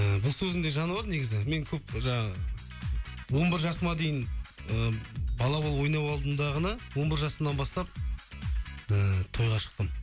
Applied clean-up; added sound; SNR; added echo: none; none; none; none.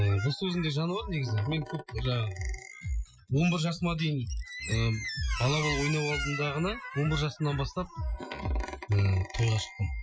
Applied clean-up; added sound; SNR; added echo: classical method Wiener filter.